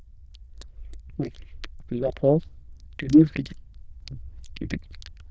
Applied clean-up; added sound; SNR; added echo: neural diffusion model UNIVERSE++.